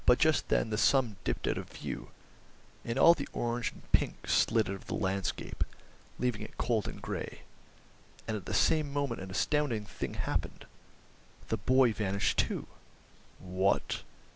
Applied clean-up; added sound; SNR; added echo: none; none; none; none.